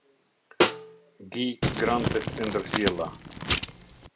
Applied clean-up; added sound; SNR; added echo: none; Snare drum + Crumpling, crinkling; -3 dB; none.